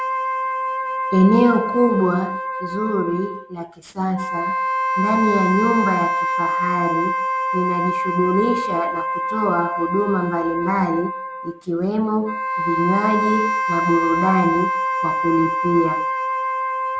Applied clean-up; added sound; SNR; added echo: none; Wind instrument, woodwind instrument; 1 dB; none.